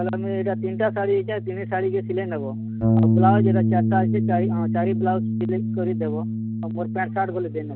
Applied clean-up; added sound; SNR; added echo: none; Bass guitar; -3 dB; none.